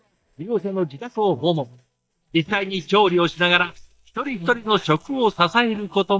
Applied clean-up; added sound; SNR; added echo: neural mask model DeepFilterNet 3.